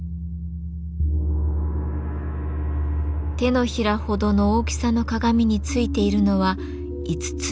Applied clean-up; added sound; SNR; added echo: none; none; none; none.